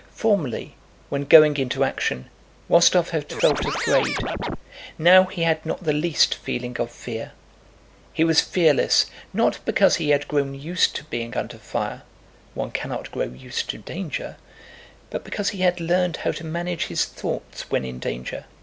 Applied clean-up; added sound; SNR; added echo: none; Scratching (performance technique); 3 dB; none.